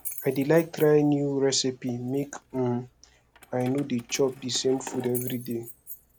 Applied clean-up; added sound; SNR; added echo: none; Keys jangling; 17 dB; none.